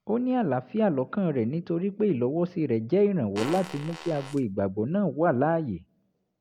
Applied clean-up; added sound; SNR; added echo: none; Fart; 13 dB; none.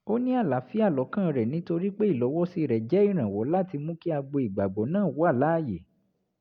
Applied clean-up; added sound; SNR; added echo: none; none; none; none.